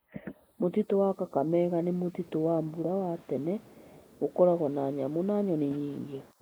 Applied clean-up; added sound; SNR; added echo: neural mask model Resemble Enhance denoiser.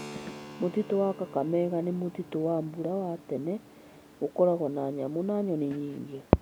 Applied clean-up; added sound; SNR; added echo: none; Keyboard (musical); 19 dB; none.